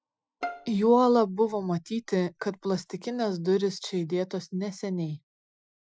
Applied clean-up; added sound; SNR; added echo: classical method Wiener filter.